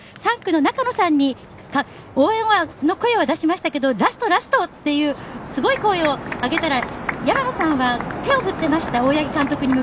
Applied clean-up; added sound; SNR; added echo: none; none; none; none.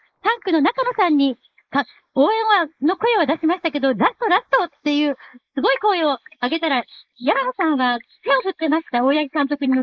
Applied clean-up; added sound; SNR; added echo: neural mask model Resemble Enhance denoiser.